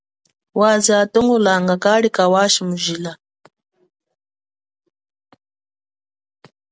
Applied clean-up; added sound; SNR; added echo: none; none; none; none.